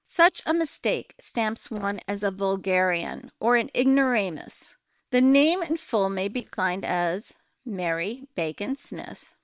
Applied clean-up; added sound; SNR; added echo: neural separator model SepFormer WHAM!.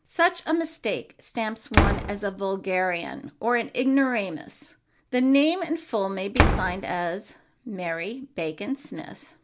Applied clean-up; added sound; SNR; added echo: none; Slam; 2 dB; none.